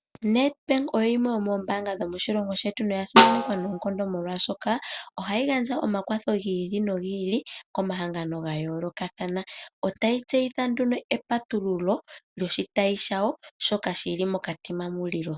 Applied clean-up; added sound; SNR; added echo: none; Snare drum; -2 dB; none.